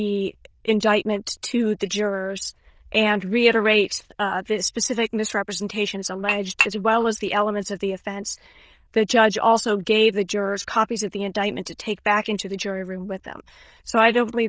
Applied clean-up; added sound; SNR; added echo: neural diffusion model UNIVERSE++.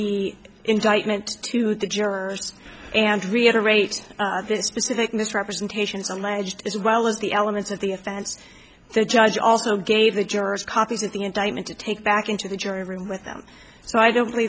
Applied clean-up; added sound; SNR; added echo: none; none; none; none.